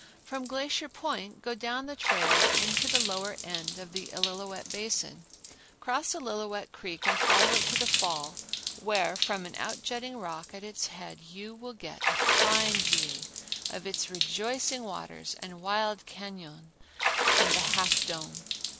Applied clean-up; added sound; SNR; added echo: none; Water / Splash, splatter; -4 dB; none.